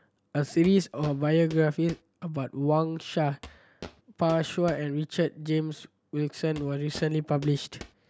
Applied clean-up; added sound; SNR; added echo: none; Walk, footsteps; 19 dB; none.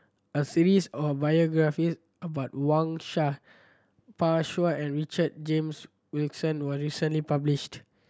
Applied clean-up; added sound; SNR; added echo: none; none; none; none.